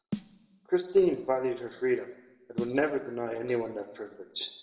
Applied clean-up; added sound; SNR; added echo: none; Snare drum; 14 dB; reverberation time 0.9 s.